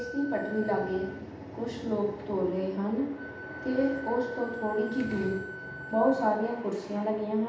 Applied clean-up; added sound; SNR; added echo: none; Wind instrument, woodwind instrument; 15 dB; reverberation time 0.8 s.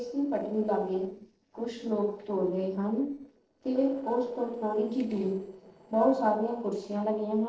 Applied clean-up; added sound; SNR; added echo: neural separator model SepFormer DNS4.